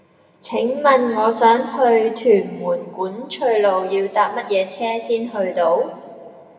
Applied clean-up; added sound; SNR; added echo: none; none; none; reverberation time 1.6 s.